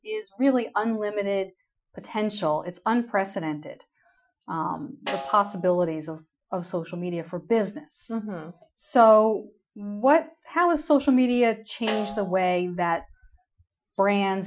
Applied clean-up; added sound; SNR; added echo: classical method Wiener filter.